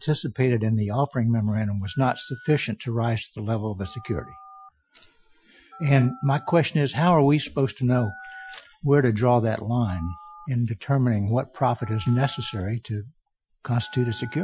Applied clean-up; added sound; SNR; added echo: classical method Wiener filter.